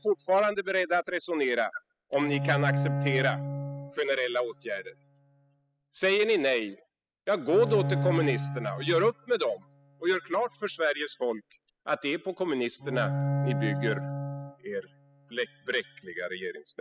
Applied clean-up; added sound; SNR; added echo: classical method spectral subtraction.